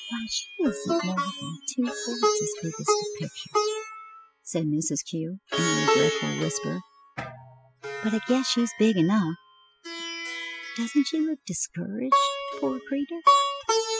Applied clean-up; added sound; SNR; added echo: classical method spectral subtraction.